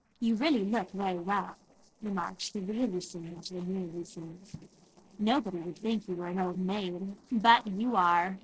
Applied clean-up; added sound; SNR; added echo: neural separator model SepFormer DNS4.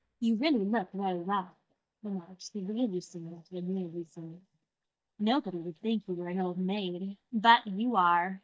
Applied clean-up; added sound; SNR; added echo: neural mask model DeepFilterNet 3.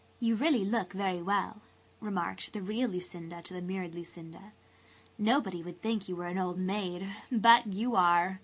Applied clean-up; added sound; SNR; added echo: none; none; none; none.